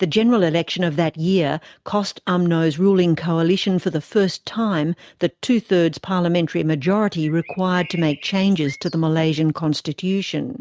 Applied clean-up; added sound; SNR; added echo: neural mask model RNNoise.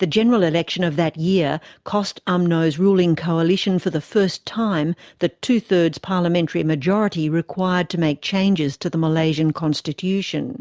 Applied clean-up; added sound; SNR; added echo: none; none; none; none.